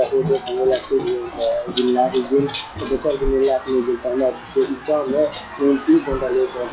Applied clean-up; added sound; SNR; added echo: classical method log-MMSE.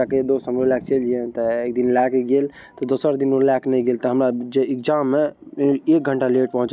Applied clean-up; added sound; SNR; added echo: none; none; none; none.